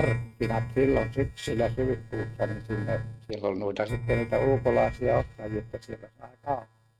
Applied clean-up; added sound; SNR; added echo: neural mask model RNNoise.